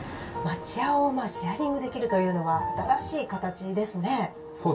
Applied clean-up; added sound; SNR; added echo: none; Thunder / Rain; 19 dB; reverberation time 0.1 s.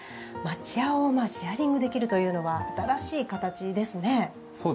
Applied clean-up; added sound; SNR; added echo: none; none; none; none.